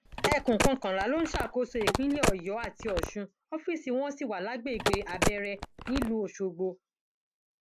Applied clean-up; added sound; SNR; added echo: none; Telephone; -1 dB; none.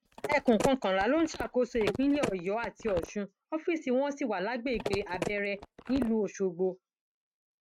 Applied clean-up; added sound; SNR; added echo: neural mask model RNNoise.